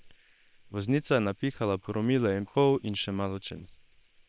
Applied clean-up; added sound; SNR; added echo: neural separator model SepFormer WHAM!.